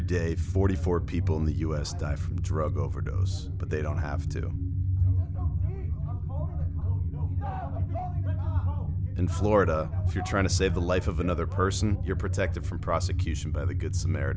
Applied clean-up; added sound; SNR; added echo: none; none; none; none.